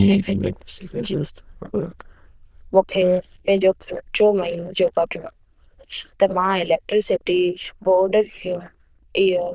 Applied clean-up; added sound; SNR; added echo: neural diffusion model UNIVERSE++.